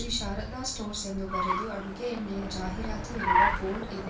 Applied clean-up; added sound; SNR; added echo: none; Car; -3 dB; reverberation time 0.2 s.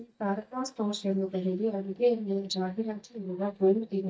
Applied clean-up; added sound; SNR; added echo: neural mask model DeepFilterNet 3.